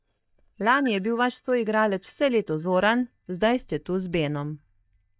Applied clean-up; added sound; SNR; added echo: neural mask model DeepFilterNet 3.